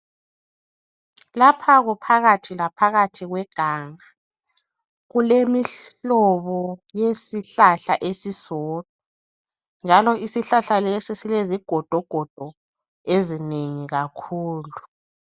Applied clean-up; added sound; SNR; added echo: none; none; none; none.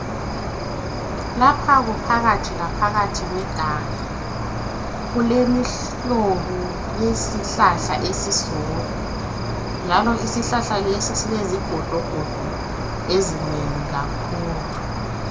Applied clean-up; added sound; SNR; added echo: none; Cricket; 3 dB; reverberation time 0.6 s.